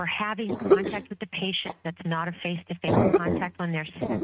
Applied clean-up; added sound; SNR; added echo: neural mask model RNNoise.